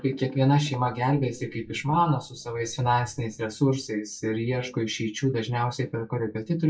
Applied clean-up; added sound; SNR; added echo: classical method WPE with log-MMSE.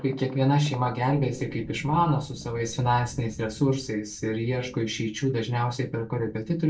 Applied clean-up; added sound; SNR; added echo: none; Thunder; 19 dB; reverberation time 0.2 s.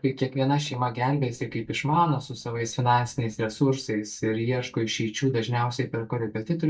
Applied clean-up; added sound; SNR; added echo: neural mask model DeepFilterNet 3.